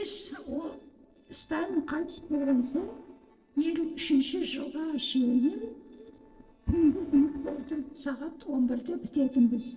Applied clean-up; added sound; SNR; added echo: neural separator model SepFormer DNS4.